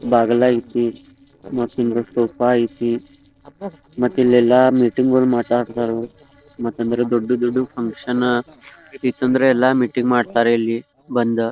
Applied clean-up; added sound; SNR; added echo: neural separator model SepFormer DNS4.